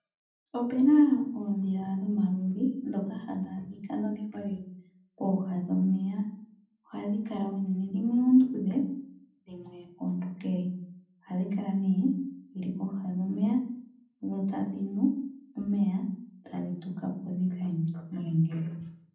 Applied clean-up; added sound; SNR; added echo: none; none; none; reverberation time 0.6 s.